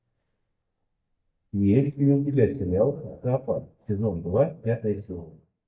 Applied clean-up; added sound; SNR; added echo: neural mask model DeepFilterNet 3.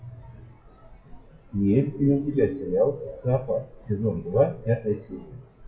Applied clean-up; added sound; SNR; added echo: classical method WPE with log-MMSE.